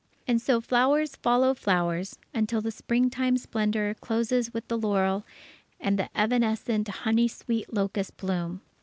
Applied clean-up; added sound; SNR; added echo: none; none; none; none.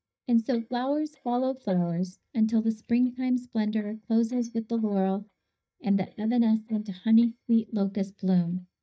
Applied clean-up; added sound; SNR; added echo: neural mask model DeepFilterNet 3.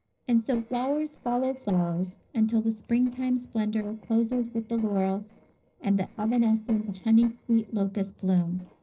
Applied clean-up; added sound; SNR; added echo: neural separator model SepFormer DNS4.